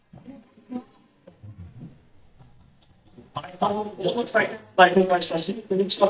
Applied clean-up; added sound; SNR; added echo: neural mask model DeepFilterNet 3.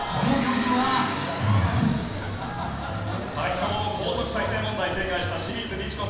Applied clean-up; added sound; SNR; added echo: none; Motor vehicle (road) / Engine; 10 dB; reverberation time 1.1 s.